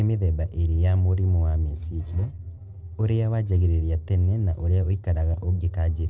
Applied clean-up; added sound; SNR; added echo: neural separator model SepFormer DNS4.